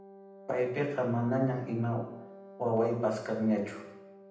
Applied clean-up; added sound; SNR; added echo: none; Wind instrument, woodwind instrument; 18 dB; reverberation time 0.8 s.